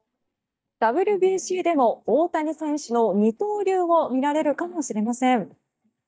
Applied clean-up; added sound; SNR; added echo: neural mask model DeepFilterNet 3.